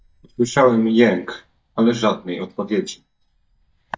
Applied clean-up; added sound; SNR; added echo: neural mask model DeepFilterNet 3.